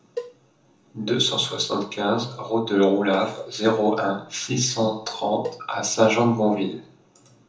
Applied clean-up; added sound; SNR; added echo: none; Cowbell; 16 dB; reverberation time 0.6 s.